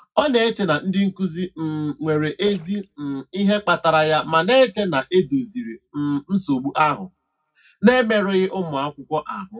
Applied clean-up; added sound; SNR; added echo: neural separator model SepFormer DNS4.